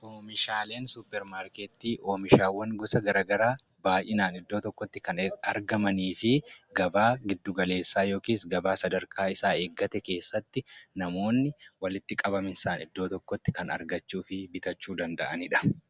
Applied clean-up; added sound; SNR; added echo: none; none; none; none.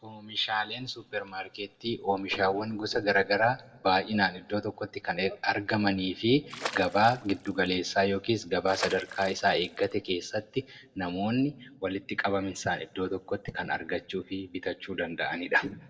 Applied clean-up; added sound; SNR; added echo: neural separator model SepFormer DNS4.